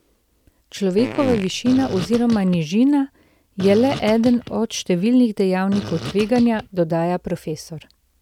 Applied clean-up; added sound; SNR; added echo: none; Fart + Fart; 11 dB; none.